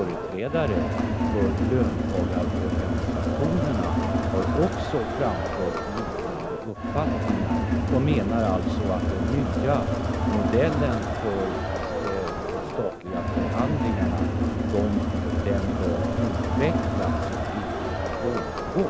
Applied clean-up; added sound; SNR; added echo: none; Crowd; -4 dB; none.